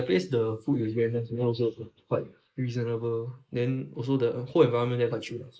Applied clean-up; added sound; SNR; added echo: neural mask model Resemble Enhance denoiser.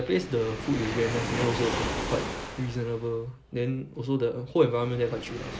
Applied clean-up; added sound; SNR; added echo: none; Waves, surf; 6 dB; none.